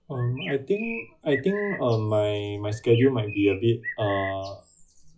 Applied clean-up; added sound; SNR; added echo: classical method log-MMSE.